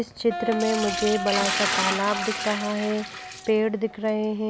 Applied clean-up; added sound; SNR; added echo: none; Wind instrument, woodwind instrument + Liquid; 4 dB; none.